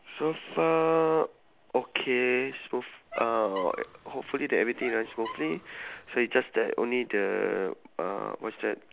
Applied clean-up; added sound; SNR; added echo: none; Squeak; 16 dB; none.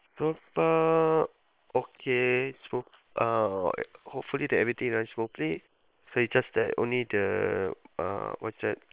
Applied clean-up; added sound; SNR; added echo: neural separator model SepFormer WHAM!.